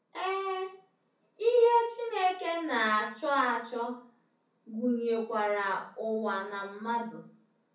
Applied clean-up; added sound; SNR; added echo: none; none; none; reverberation time 0.6 s.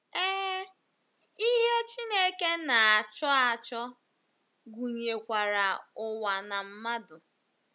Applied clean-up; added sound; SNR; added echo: none; none; none; none.